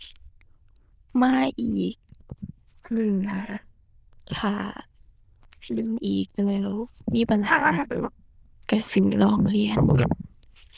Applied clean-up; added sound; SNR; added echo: neural diffusion model UNIVERSE++.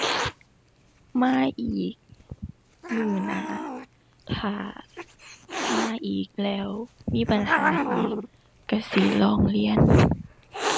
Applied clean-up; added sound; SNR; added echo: none; Hiss; 6 dB; none.